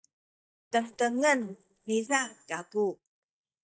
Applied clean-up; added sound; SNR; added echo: neural mask model DeepFilterNet 3.